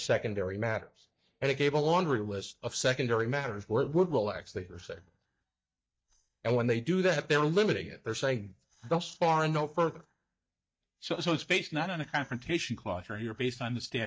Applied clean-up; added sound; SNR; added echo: neural mask model DeepFilterNet 3.